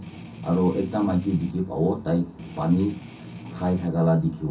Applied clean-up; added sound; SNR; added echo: none; Strum; 15 dB; reverberation time 0.3 s.